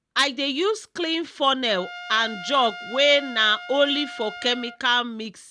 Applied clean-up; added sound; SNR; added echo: none; Trumpet; 14 dB; none.